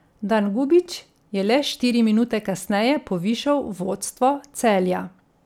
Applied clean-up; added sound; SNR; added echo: none; none; none; none.